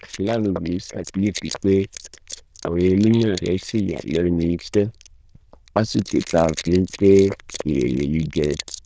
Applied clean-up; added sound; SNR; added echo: neural diffusion model UNIVERSE++.